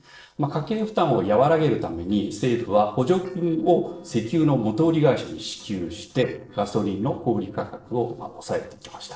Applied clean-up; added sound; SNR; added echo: neural separator model SepFormer DNS4.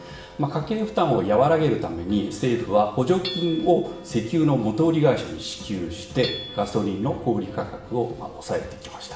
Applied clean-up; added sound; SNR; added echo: none; Hammer / Chink, clink; 18 dB; reverberation time 0.7 s.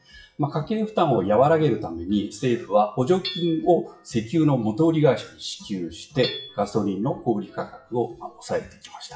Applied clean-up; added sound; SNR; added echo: classical method WPE with log-MMSE.